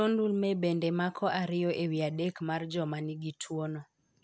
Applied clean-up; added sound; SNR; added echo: none; none; none; none.